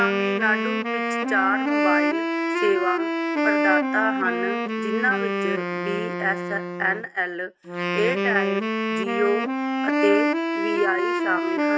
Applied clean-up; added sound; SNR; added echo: neural mask model RNNoise.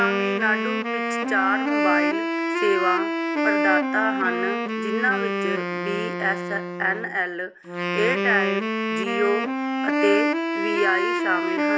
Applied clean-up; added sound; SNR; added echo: none; Wind instrument, woodwind instrument; -2 dB; none.